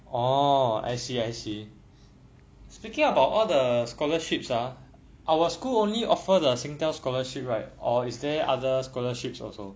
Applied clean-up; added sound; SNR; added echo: none; none; none; none.